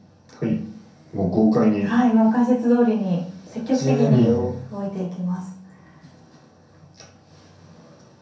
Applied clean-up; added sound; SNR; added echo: none; none; none; reverberation time 0.6 s.